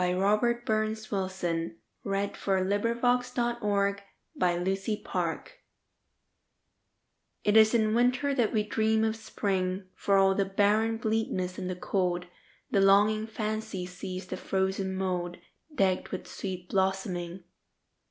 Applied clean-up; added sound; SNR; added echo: none; none; none; none.